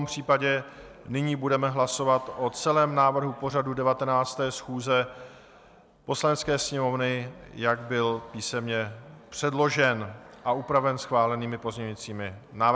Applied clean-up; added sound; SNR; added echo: none; none; none; none.